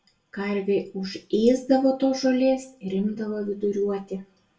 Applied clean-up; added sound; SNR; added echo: none; none; none; reverberation time 0.2 s.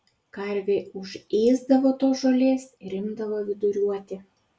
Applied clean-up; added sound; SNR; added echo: none; none; none; none.